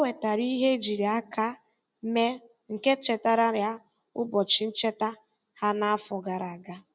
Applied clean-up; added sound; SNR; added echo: none; none; none; none.